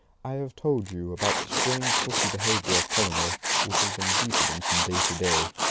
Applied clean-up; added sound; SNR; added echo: none; Tools; -5 dB; none.